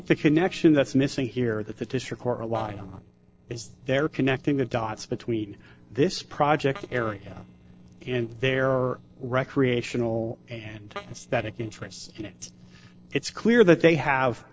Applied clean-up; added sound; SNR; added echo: neural separator model SepFormer DNS4.